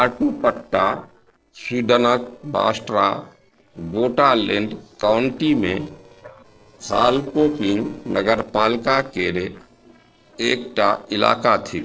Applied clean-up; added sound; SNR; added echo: neural separator model SepFormer DNS4.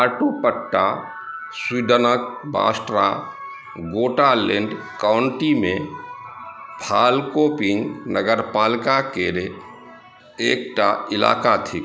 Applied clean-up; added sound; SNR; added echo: none; none; none; none.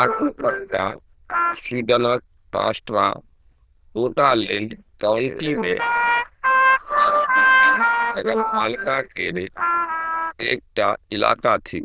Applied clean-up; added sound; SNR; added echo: neural diffusion model UNIVERSE++.